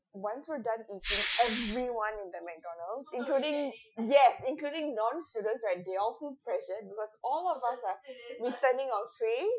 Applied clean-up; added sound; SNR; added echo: classical method Wiener filter.